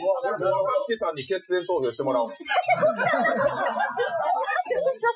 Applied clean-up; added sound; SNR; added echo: classical method Wiener filter.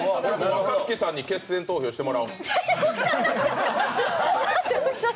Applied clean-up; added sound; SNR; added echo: none; none; none; none.